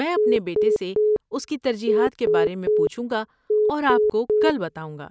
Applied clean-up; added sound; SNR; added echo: none; Telephone; -4 dB; none.